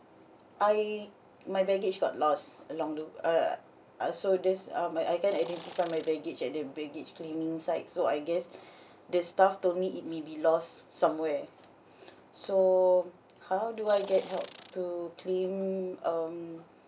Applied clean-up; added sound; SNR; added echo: none; Insect; 15 dB; none.